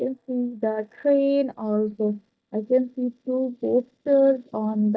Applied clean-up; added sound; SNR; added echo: neural mask model DeepFilterNet 3.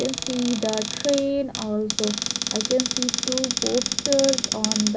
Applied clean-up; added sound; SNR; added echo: none; Cupboard open or close; 2 dB; reverberation time 0.2 s.